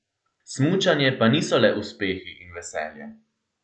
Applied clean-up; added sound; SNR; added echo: none; none; none; none.